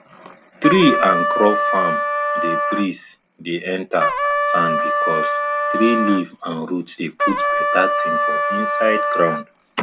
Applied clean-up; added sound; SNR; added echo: none; Trumpet; -1 dB; none.